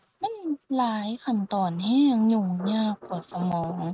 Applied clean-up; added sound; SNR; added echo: neural mask model RNNoise.